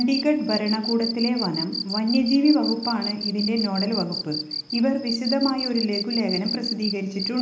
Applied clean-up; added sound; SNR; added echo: none; Cricket; 7 dB; reverberation time 0.4 s.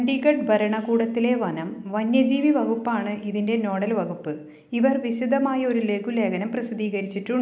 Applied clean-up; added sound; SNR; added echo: none; none; none; none.